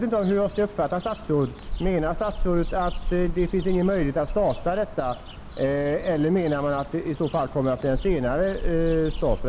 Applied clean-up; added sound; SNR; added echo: none; Cricket / Bird; 7 dB; none.